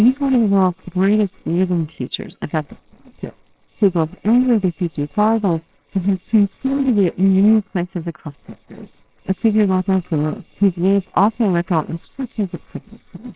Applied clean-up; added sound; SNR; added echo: neural separator model SepFormer WHAMR!.